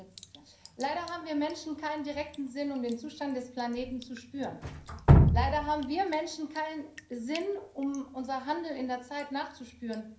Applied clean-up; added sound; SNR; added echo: none; Drip; -2 dB; reverberation time 0.6 s.